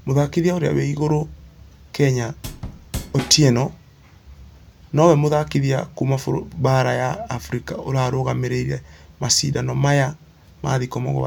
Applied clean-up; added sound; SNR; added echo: none; Drum / Drum kit; 10 dB; none.